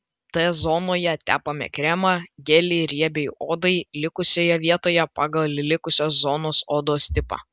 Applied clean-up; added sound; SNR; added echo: none; none; none; none.